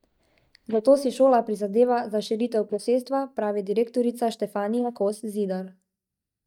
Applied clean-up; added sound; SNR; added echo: neural mask model DeepFilterNet 3.